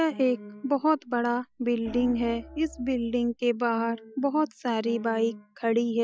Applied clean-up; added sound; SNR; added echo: classical method Wiener filter.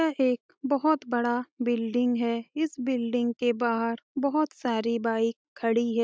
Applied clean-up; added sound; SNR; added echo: none; none; none; none.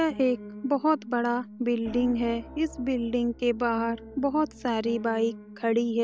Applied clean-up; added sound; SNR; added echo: none; Piano; 16 dB; none.